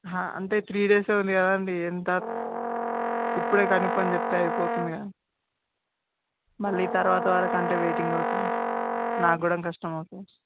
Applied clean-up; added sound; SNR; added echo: none; Brass instrument; 1 dB; none.